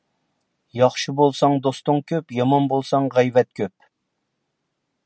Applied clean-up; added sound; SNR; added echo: none; none; none; none.